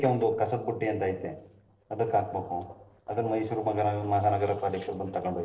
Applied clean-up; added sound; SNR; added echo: neural separator model SepFormer DNS4.